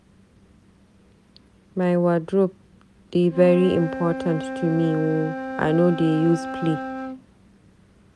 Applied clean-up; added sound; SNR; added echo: none; Wind instrument, woodwind instrument; 10 dB; none.